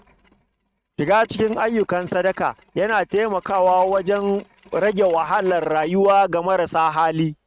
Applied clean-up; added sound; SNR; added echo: neural mask model RNNoise.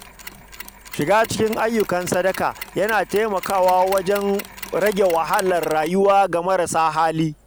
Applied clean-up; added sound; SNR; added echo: none; Mechanisms; 17 dB; none.